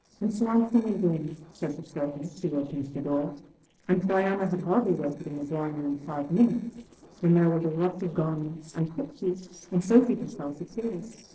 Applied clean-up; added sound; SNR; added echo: neural separator model SepFormer DNS4.